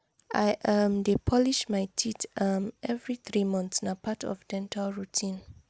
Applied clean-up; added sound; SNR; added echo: none; none; none; none.